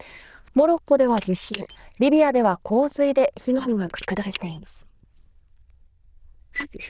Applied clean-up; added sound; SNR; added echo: neural diffusion model UNIVERSE++.